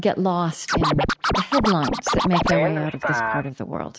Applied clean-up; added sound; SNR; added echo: neural mask model RNNoise.